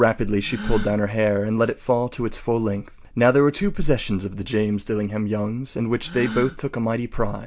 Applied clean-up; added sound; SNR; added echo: none; Gasp; 18 dB; none.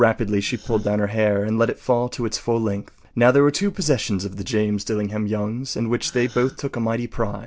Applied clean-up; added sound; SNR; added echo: neural separator model SepFormer DNS4.